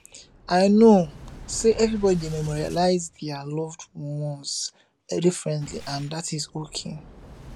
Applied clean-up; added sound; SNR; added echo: none; Boom; 20 dB; none.